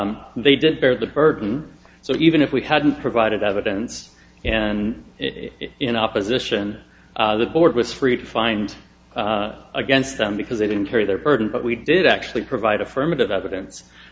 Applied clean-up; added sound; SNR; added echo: none; none; none; none.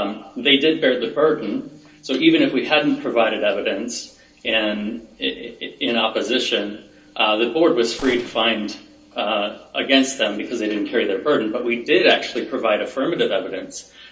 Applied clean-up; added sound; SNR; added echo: neural separator model SepFormer DNS4.